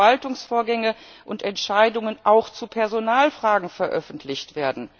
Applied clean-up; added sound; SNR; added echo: none; none; none; none.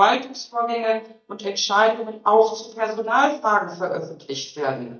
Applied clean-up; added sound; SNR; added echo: neural mask model DeepFilterNet 3.